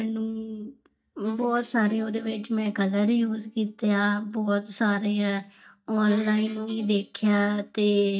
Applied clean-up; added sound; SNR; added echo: neural mask model DeepFilterNet 3.